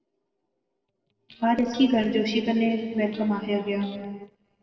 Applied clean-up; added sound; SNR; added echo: neural separator model SepFormer DNS4.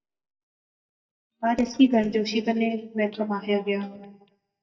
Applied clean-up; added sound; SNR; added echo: neural mask model DeepFilterNet 3.